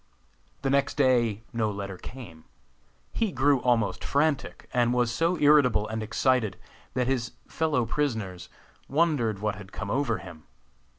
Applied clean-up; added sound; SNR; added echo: none; none; none; none.